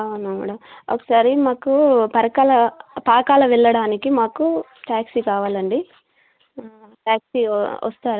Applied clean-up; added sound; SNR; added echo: none; none; none; none.